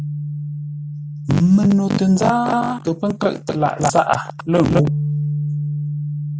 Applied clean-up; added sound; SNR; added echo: none; Bass guitar; 7 dB; none.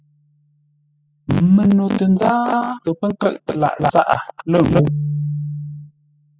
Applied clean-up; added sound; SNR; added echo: classical method spectral subtraction.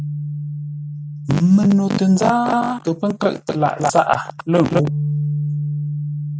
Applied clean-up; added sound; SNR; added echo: neural mask model RNNoise.